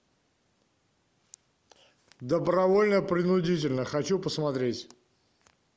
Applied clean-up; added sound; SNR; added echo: none; none; none; none.